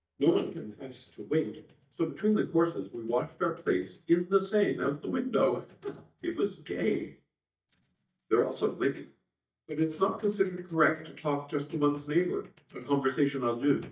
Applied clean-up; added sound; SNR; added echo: neural mask model DeepFilterNet 3.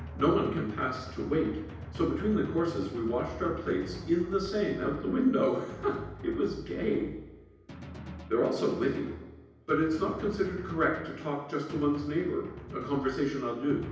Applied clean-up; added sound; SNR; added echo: none; Drum; 13 dB; reverberation time 0.9 s.